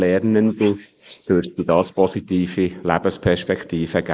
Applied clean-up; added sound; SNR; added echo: neural mask model Resemble Enhance denoiser.